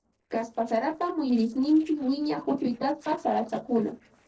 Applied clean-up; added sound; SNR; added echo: neural separator model SepFormer DNS4.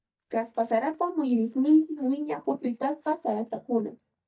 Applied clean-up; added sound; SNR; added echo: neural mask model DeepFilterNet 3.